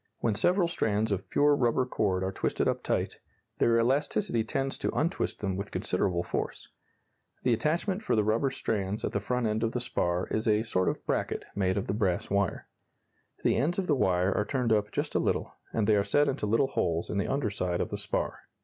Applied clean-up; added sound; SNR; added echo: none; none; none; none.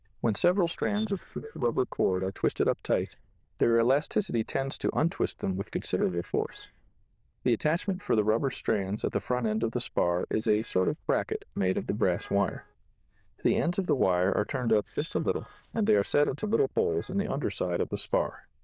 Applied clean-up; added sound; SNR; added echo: neural diffusion model UNIVERSE++.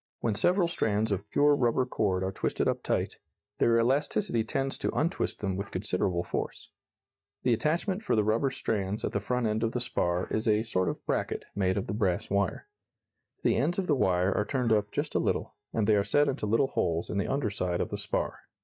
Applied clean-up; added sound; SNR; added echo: neural mask model DeepFilterNet 3.